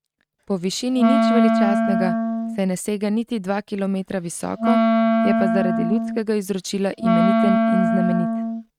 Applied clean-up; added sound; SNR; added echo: neural mask model RNNoise.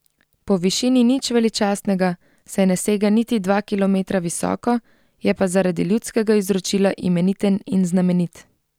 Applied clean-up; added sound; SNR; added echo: none; none; none; none.